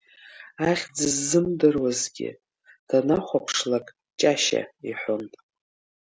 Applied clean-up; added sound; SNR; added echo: none; none; none; none.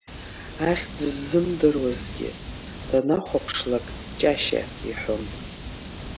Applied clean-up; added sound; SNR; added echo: none; Water; 10 dB; none.